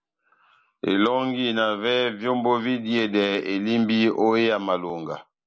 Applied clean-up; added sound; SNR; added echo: none; none; none; none.